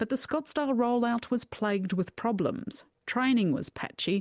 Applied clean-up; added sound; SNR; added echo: none; none; none; none.